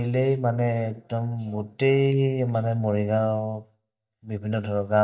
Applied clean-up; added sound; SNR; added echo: neural mask model DeepFilterNet 3.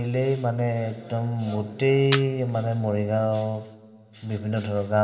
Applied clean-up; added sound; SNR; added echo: none; Camera; 7 dB; reverberation time 2.6 s.